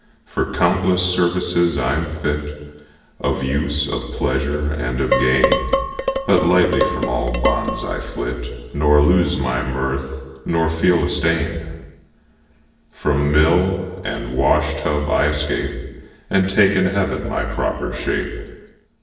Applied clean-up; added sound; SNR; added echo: none; Dishes, pots, and pans; 2 dB; reverberation time 1.2 s.